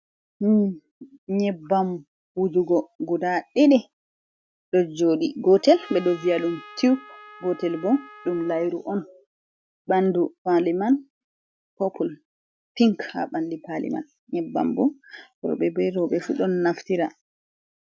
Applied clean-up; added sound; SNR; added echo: none; Trumpet; 20 dB; none.